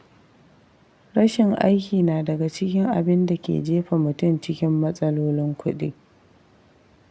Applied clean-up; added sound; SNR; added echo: none; none; none; none.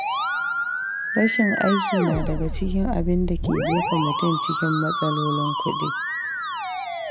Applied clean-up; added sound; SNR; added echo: none; Musical instrument; 0 dB; none.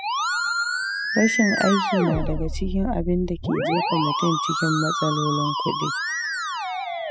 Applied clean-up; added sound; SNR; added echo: classical method spectral subtraction.